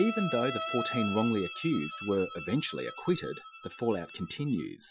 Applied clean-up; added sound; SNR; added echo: classical method Wiener filter.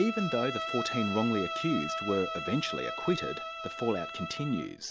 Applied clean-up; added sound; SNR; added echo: none; Bowed string instrument; 5 dB; none.